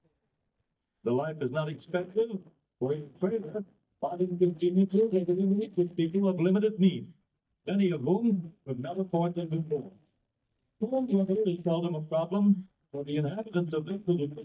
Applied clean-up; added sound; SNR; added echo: neural mask model DeepFilterNet 3.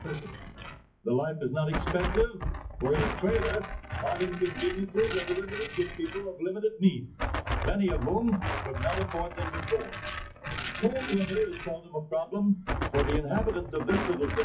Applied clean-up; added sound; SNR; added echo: classical method WPE with log-MMSE.